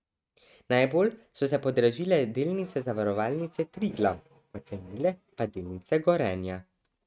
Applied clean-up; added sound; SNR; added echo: neural mask model RNNoise.